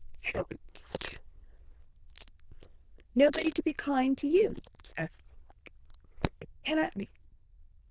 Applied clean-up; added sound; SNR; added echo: neural diffusion model UNIVERSE++.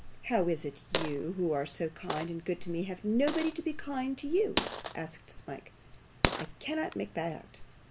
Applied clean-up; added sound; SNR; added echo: none; Coin (dropping); 5 dB; none.